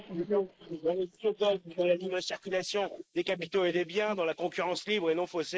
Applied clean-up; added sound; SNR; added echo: neural mask model Resemble Enhance denoiser.